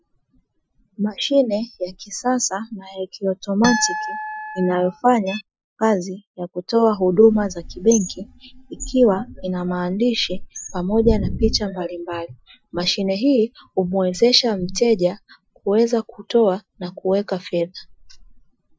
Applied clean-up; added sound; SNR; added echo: classical method Wiener filter.